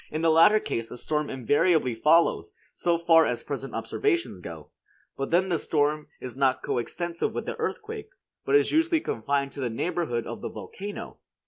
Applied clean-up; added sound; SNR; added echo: none; none; none; none.